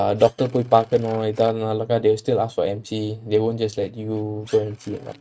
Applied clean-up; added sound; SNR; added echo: neural mask model RNNoise.